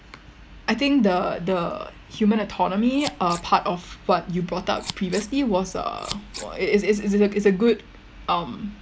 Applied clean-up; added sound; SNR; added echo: none; Scissors; 15 dB; none.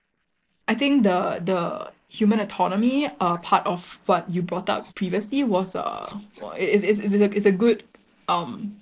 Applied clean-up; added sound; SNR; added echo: neural separator model SepFormer DNS4.